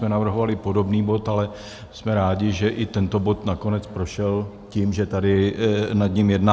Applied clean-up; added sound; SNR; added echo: none; none; none; none.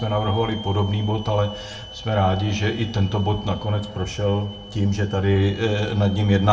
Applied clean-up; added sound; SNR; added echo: none; Hiss / Alarm; 19 dB; reverberation time 0.4 s.